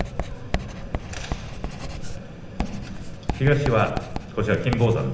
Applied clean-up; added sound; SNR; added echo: none; Writing; 5 dB; reverberation time 0.8 s.